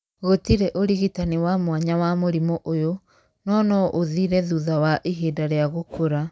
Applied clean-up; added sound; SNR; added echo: none; Whoosh, swoosh, swish; 19 dB; none.